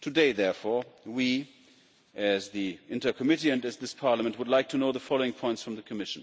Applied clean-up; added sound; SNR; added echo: none; none; none; none.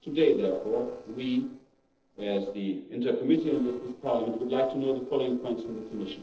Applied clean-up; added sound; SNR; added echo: neural separator model SepFormer DNS4.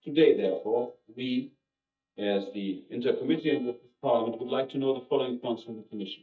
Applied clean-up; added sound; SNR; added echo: neural mask model DeepFilterNet 3.